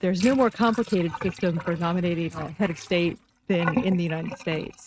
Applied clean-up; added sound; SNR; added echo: neural mask model RNNoise.